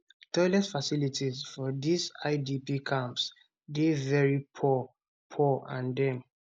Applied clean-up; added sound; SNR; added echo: none; none; none; none.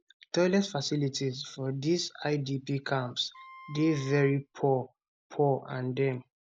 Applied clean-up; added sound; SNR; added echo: none; Wind instrument, woodwind instrument; 20 dB; none.